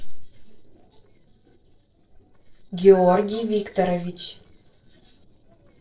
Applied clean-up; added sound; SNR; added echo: neural separator model SepFormer DNS4.